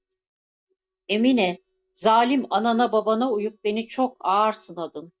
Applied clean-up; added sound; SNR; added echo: neural mask model DeepFilterNet 3.